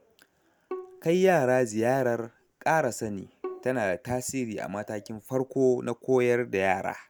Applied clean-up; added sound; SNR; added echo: none; Bowed string instrument; 19 dB; none.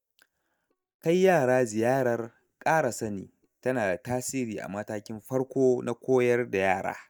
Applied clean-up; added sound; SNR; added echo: neural mask model DeepFilterNet 3.